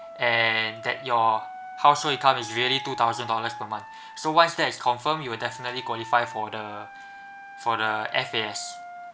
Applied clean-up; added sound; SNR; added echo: none; Wind instrument, woodwind instrument; 15 dB; none.